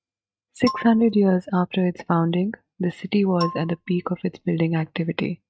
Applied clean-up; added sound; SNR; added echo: neural mask model RNNoise.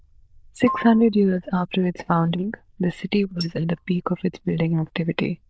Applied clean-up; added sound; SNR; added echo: neural diffusion model UNIVERSE++.